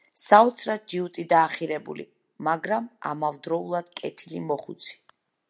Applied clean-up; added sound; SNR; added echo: none; none; none; none.